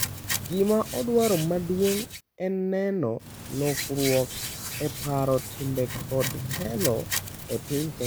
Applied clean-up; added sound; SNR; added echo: none; Hands; 7 dB; none.